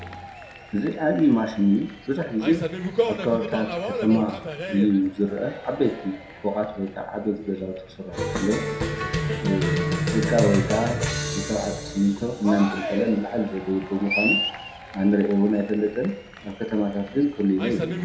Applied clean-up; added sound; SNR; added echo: none; Cheering; 5 dB; reverberation time 0.5 s.